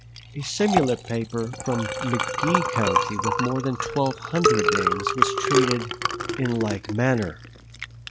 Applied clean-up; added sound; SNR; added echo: none; Liquid; -1 dB; none.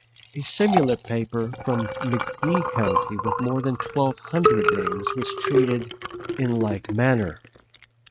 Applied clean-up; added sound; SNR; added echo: neural mask model RNNoise.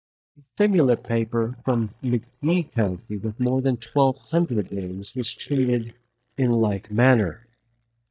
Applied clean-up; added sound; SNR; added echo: neural mask model DeepFilterNet 3.